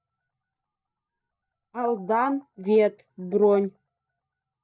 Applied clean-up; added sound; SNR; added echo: neural mask model DeepFilterNet 3.